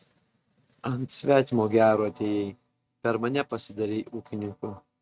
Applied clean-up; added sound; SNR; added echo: neural mask model RNNoise.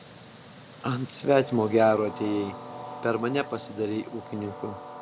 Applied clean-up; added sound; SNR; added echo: none; Train; 13 dB; none.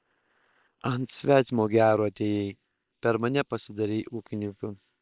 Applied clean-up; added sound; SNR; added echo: neural separator model SepFormer WHAM!.